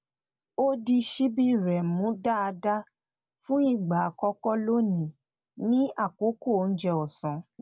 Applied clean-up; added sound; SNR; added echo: none; none; none; none.